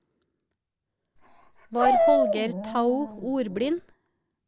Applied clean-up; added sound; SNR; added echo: none; Dog; -3 dB; none.